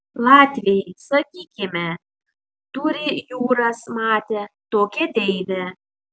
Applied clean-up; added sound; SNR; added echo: none; none; none; none.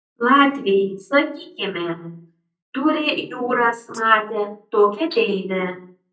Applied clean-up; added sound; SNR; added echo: neural mask model DeepFilterNet 3.